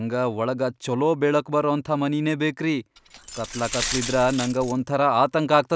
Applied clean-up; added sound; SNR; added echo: none; Glass; 9 dB; none.